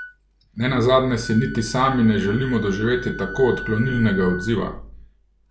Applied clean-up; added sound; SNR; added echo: none; Wind instrument, woodwind instrument; 15 dB; none.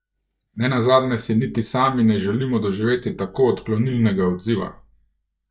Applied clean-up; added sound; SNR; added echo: neural mask model DeepFilterNet 3.